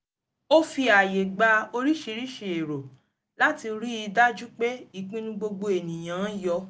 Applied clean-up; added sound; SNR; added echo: none; none; none; none.